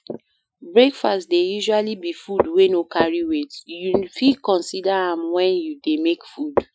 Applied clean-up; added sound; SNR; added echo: classical method Wiener filter.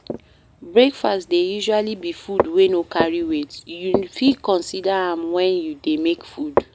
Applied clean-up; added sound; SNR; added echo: none; Walk, footsteps; 9 dB; none.